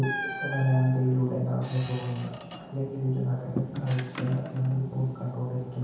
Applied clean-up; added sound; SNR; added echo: none; Squeak; 11 dB; reverberation time 0.8 s.